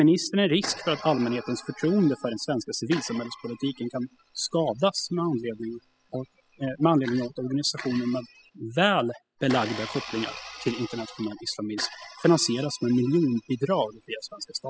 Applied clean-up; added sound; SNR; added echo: classical method spectral subtraction.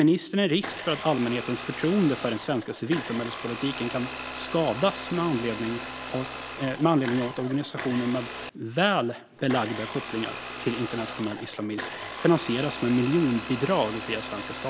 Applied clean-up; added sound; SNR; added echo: none; Domestic sounds, home sounds; 10 dB; none.